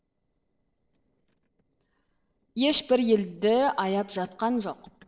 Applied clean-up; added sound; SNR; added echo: neural separator model SepFormer DNS4.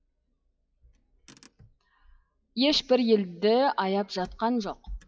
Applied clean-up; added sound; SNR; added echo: classical method WPE with log-MMSE.